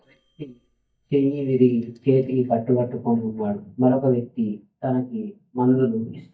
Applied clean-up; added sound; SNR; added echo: neural mask model DeepFilterNet 3.